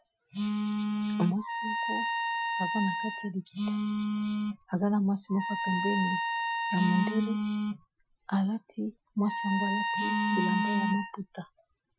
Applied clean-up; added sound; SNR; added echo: classical method Wiener filter.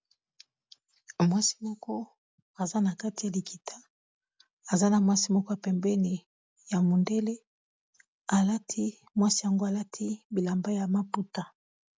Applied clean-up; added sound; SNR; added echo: none; none; none; none.